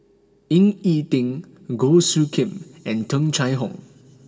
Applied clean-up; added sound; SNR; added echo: none; none; none; reverberation time 1.9 s.